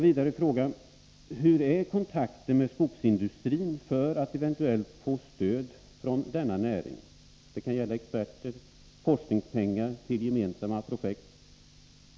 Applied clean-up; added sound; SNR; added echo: none; none; none; none.